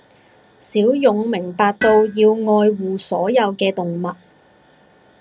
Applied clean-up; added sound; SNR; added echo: none; Tools; 16 dB; none.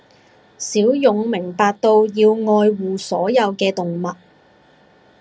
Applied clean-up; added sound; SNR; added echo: none; none; none; none.